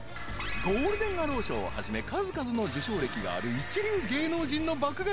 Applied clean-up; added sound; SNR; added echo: none; none; none; none.